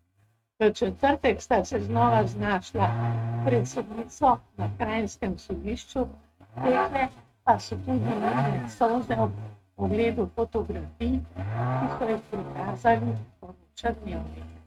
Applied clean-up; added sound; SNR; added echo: neural mask model RNNoise.